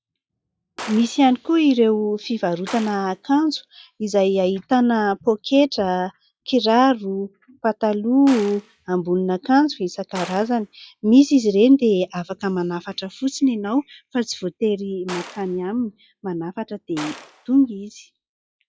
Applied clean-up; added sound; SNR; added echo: classical method log-MMSE.